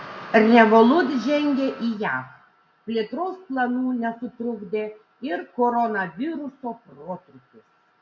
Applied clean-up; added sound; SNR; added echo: none; none; none; none.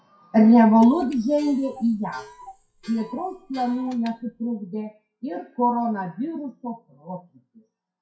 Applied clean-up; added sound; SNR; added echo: classical method WPE with log-MMSE.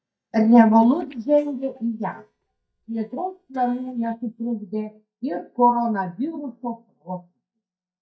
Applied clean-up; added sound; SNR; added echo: neural mask model DeepFilterNet 3.